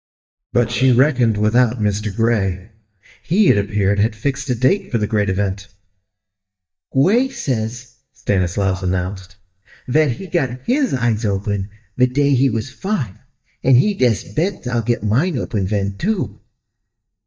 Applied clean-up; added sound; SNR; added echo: neural mask model DeepFilterNet 3.